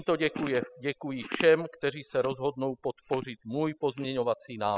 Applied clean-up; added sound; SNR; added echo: classical method spectral subtraction.